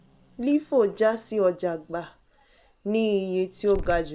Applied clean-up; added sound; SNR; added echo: none; Growling; 16 dB; none.